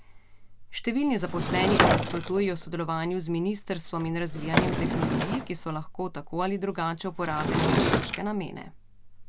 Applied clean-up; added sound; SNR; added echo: none; Sliding door / Wood; 0 dB; none.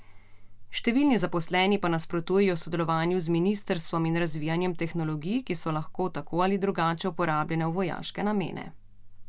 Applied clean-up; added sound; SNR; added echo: none; none; none; none.